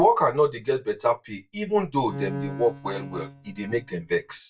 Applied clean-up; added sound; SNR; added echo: neural mask model DeepFilterNet 3.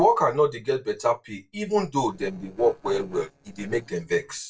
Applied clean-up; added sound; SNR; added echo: neural separator model SepFormer DNS4.